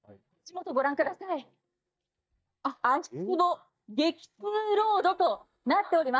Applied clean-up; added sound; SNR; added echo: neural mask model DeepFilterNet 3.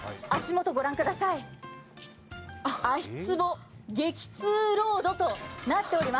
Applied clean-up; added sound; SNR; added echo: none; Dishes, pots, and pans; 16 dB; none.